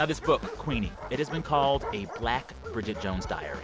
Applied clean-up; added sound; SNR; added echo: none; Bark; 12 dB; none.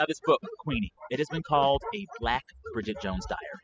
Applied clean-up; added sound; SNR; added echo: classical method spectral subtraction.